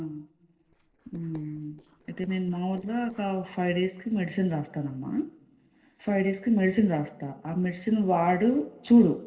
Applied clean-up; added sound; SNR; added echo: neural separator model SepFormer DNS4.